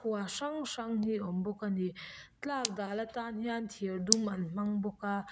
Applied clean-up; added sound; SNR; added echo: neural mask model Resemble Enhance denoiser.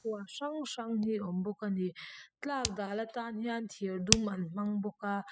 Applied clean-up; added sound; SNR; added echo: classical method spectral subtraction.